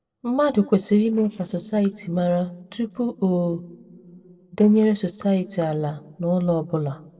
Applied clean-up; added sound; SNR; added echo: neural separator model SepFormer DNS4.